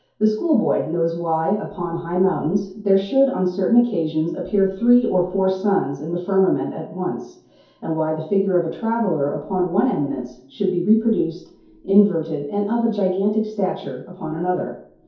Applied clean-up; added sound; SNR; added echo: none; none; none; reverberation time 0.6 s.